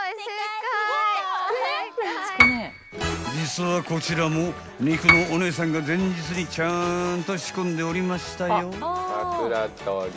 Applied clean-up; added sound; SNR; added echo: none; Piano; 0 dB; none.